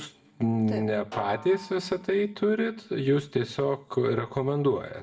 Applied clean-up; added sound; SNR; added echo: none; Snare drum; 18 dB; reverberation time 0.4 s.